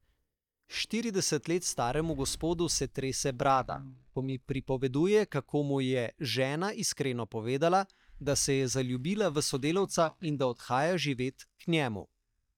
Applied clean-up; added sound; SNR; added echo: neural mask model DeepFilterNet 3.